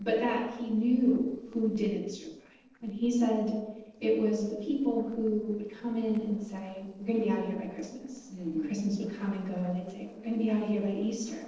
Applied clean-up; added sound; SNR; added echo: neural separator model SepFormer DNS4.